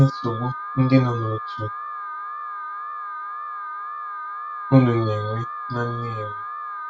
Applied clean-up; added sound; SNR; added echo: none; Alarm; 7 dB; none.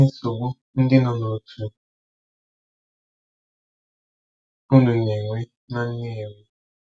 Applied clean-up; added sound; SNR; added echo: none; none; none; none.